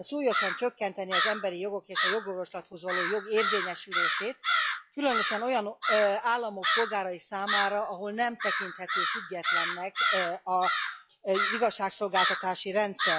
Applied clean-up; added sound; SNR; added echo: classical method log-MMSE.